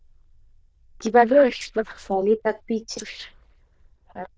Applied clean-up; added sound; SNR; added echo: neural diffusion model UNIVERSE++.